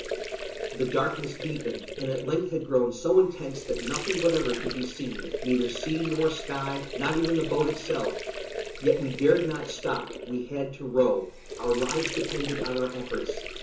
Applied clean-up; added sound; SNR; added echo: none; Sink (filling or washing) / Water; 8 dB; reverberation time 0.6 s.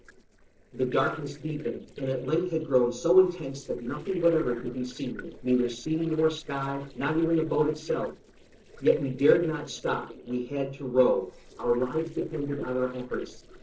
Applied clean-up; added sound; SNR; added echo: neural separator model SepFormer DNS4.